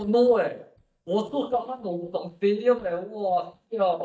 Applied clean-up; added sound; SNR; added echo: neural mask model DeepFilterNet 3.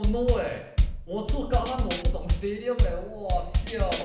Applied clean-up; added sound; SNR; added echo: none; Drum kit; -4 dB; reverberation time 0.8 s.